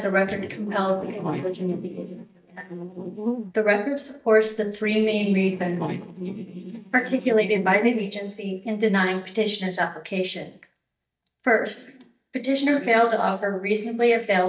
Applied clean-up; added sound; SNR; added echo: neural mask model DeepFilterNet 3.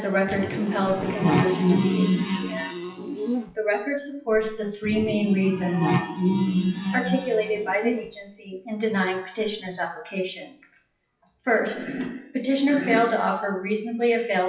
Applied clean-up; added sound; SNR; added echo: classical method WPE with log-MMSE.